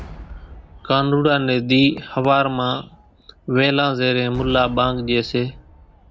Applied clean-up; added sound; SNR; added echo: none; Cheering / Fireworks; 19 dB; none.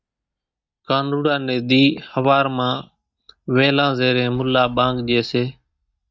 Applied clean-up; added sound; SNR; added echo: neural mask model DeepFilterNet 3.